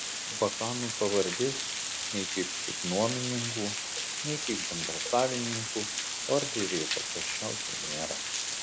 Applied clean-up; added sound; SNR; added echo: none; Water; 0 dB; none.